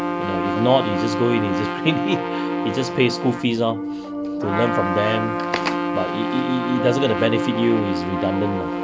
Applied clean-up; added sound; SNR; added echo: none; Piano + Trumpet; 1 dB; none.